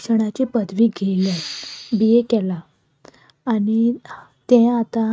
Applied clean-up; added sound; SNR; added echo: neural mask model RNNoise.